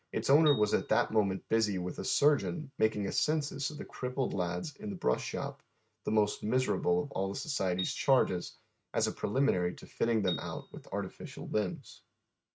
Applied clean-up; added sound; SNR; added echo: neural mask model RNNoise.